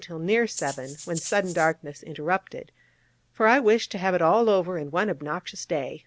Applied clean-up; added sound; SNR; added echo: none; Rattle (instrument); 13 dB; none.